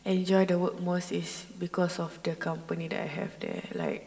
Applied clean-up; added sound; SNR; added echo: none; none; none; reverberation time 2.1 s.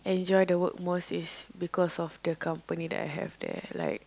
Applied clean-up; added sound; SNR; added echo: none; none; none; none.